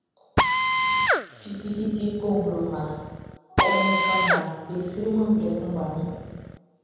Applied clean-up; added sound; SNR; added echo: none; Drill; -2 dB; reverberation time 1.2 s.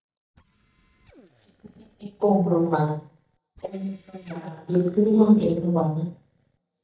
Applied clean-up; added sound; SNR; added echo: neural mask model DeepFilterNet 3.